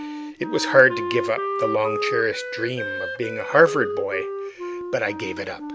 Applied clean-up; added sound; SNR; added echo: none; Wind instrument, woodwind instrument; 6 dB; none.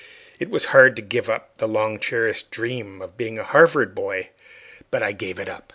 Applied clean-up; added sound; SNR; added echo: none; none; none; none.